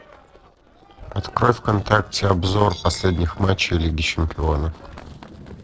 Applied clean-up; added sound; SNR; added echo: neural separator model SepFormer DNS4.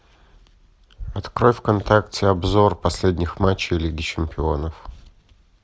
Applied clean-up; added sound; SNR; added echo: none; none; none; none.